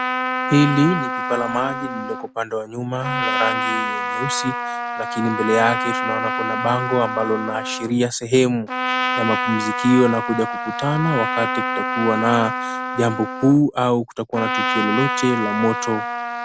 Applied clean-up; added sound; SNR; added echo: none; Trumpet; 3 dB; none.